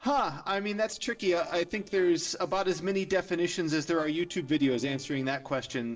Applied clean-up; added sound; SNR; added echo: neural separator model SepFormer DNS4.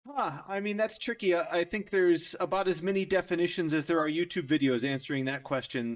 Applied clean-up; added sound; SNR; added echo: neural mask model DeepFilterNet 3.